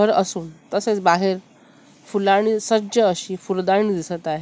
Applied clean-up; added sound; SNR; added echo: none; none; none; none.